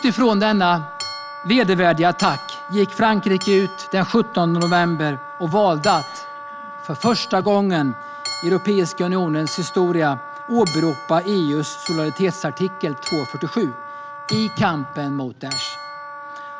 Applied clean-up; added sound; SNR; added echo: none; Hammer / Chink, clink + Wind instrument, woodwind instrument; 12 dB; none.